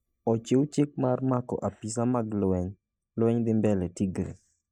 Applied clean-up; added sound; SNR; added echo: neural mask model DeepFilterNet 3.